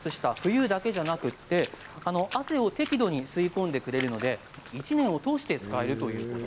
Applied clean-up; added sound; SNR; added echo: none; Water / Splash, splatter; 17 dB; none.